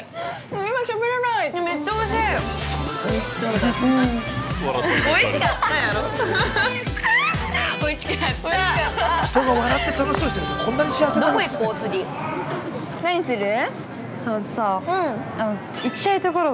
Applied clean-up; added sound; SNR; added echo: none; none; none; none.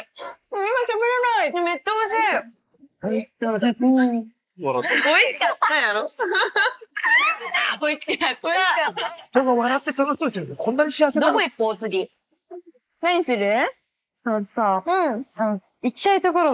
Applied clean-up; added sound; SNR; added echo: neural mask model Resemble Enhance denoiser.